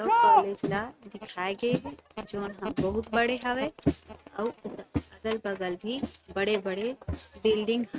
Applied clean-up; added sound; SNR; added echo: neural mask model RNNoise.